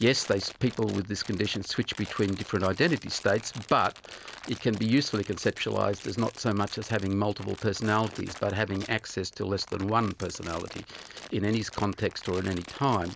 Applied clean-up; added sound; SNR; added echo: none; Crumpling, crinkling; 17 dB; none.